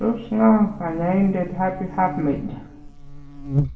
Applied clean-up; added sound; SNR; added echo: none; Buzz; 8 dB; reverberation time 0.6 s.